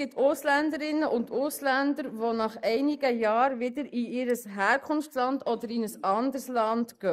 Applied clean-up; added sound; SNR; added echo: neural mask model Resemble Enhance denoiser.